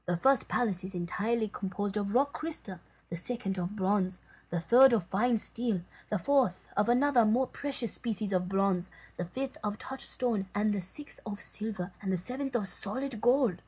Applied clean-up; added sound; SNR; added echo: none; none; none; none.